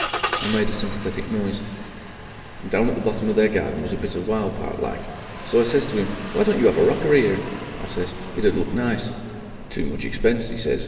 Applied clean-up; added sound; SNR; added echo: none; Engine starting; 11 dB; reverberation time 2.9 s.